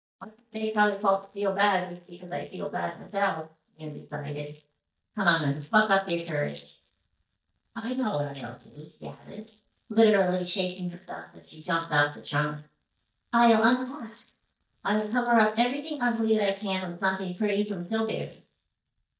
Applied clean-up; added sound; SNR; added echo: neural mask model DeepFilterNet 3.